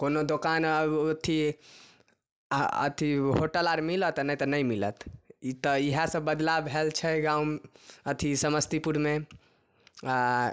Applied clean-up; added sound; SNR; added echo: none; none; none; none.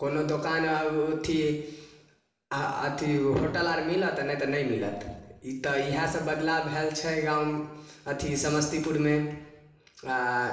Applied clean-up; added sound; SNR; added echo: none; none; none; reverberation time 1.0 s.